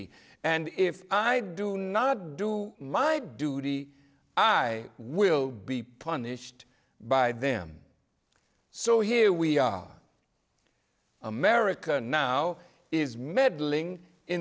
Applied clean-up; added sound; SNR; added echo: none; none; none; none.